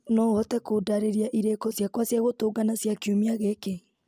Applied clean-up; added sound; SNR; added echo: none; none; none; none.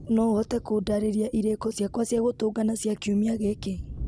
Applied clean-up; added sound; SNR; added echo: none; Thunder; 15 dB; none.